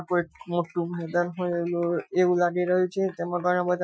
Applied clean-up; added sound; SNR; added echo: classical method Wiener filter.